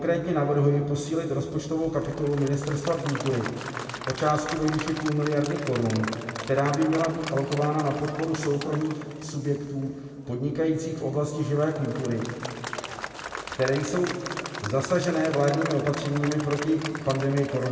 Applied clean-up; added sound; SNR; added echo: none; Applause / Crowd; 11 dB; reverberation time 2.2 s.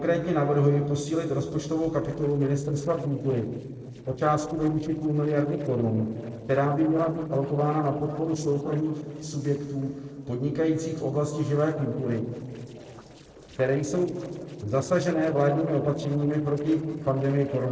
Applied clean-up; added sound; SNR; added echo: neural separator model SepFormer DNS4.